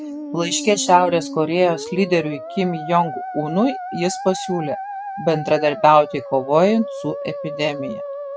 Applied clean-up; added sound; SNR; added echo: none; Musical instrument; 10 dB; none.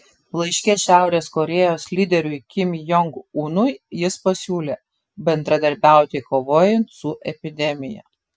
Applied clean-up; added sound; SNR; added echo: none; none; none; none.